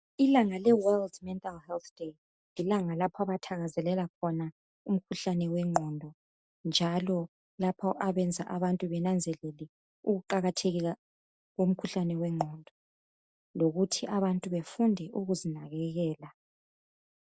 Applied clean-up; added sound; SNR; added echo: none; none; none; none.